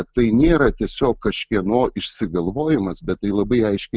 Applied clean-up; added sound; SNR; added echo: none; none; none; none.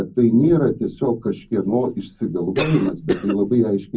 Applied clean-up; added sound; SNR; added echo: none; Cough; 10 dB; reverberation time 0.4 s.